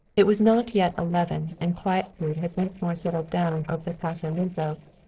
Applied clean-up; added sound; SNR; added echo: neural separator model SepFormer DNS4.